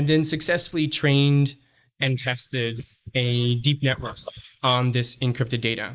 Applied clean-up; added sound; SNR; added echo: neural mask model Resemble Enhance denoiser.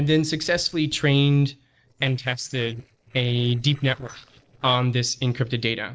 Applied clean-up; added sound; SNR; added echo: neural separator model SepFormer DNS4.